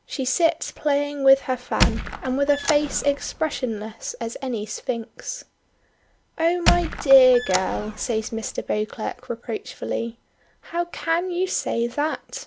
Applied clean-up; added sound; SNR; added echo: none; Squeak; 4 dB; none.